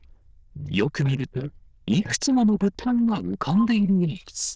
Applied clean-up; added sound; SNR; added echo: neural diffusion model UNIVERSE++.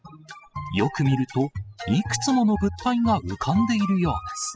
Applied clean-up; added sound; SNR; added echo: classical method spectral subtraction.